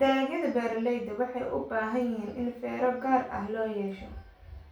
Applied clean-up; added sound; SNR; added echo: none; none; none; reverberation time 0.3 s.